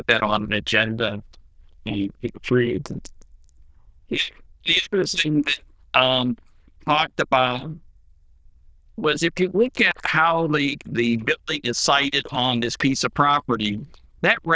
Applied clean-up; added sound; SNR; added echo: neural diffusion model UNIVERSE++.